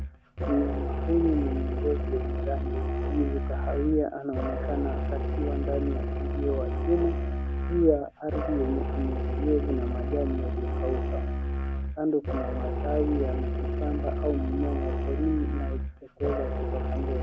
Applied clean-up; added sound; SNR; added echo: none; Musical instrument; -1 dB; none.